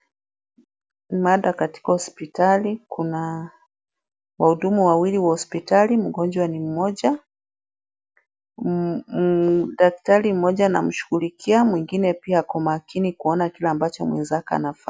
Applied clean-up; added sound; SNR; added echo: none; none; none; none.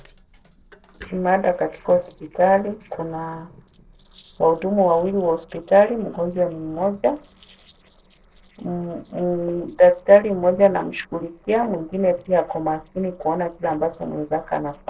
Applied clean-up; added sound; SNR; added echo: neural separator model SepFormer DNS4.